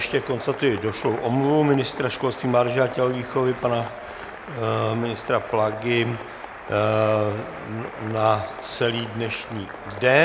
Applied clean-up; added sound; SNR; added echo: none; Applause; 15 dB; none.